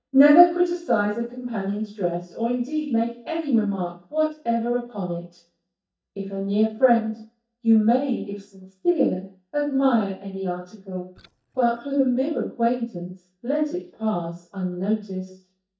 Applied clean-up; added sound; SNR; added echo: neural mask model DeepFilterNet 3.